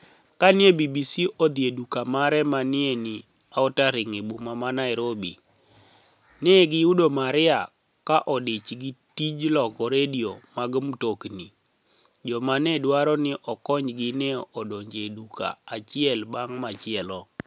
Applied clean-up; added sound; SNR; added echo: none; none; none; none.